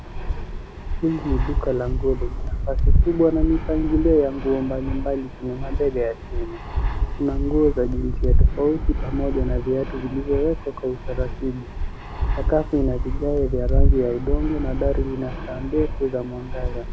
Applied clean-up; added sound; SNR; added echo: none; Fixed-wing aircraft, airplane; -1 dB; none.